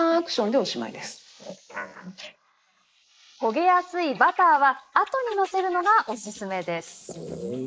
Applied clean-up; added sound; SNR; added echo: neural mask model Resemble Enhance denoiser.